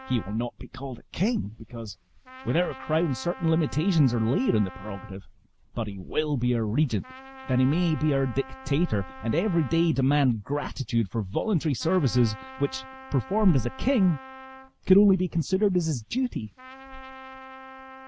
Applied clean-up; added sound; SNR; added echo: none; Trumpet; 19 dB; none.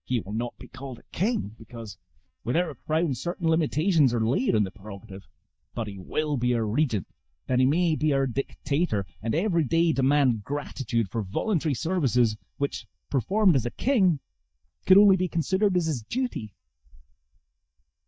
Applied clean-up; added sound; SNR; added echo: neural mask model DeepFilterNet 3.